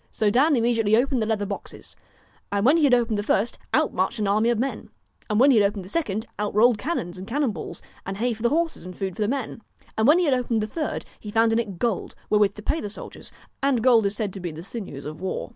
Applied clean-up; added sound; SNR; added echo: none; none; none; none.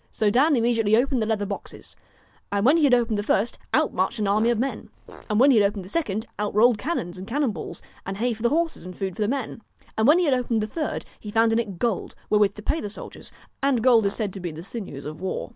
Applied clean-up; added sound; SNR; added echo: none; Fart; 19 dB; none.